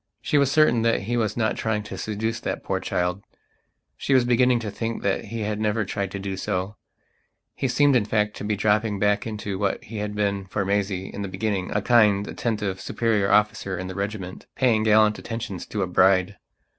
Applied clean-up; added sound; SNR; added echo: none; none; none; none.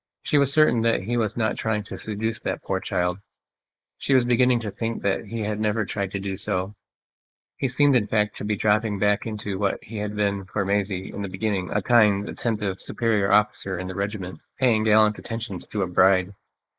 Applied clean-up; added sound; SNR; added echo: neural mask model Resemble Enhance denoiser.